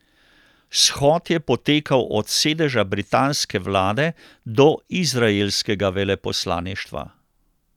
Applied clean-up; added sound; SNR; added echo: none; none; none; none.